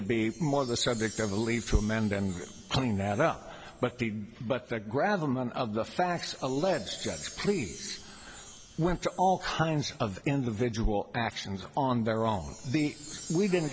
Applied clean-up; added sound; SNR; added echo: none; Chime; 19 dB; none.